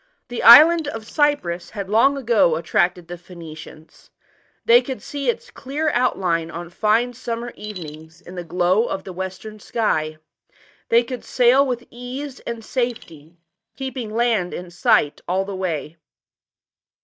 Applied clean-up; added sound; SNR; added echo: neural mask model DeepFilterNet 3.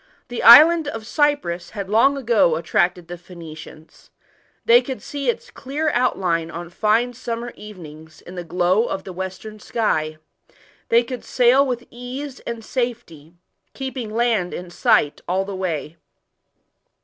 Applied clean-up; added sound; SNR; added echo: none; none; none; none.